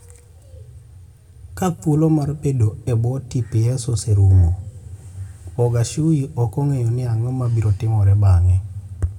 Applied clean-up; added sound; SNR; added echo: none; none; none; reverberation time 1.4 s.